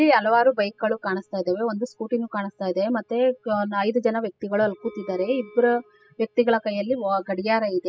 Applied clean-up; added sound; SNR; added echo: classical method spectral subtraction.